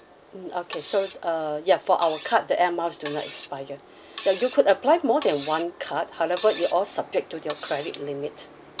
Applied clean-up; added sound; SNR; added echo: none; Cutlery, silverware; 10 dB; none.